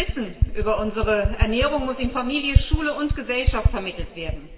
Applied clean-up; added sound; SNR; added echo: none; Typing; -1 dB; reverberation time 1.7 s.